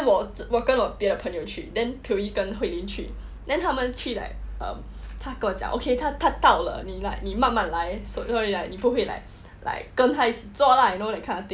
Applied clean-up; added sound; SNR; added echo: none; none; none; none.